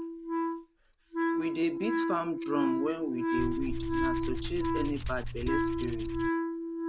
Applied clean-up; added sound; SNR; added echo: none; Wind instrument, woodwind instrument + Tools; -4 dB; none.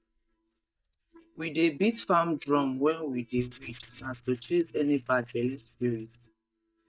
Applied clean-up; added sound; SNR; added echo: neural mask model DeepFilterNet 3.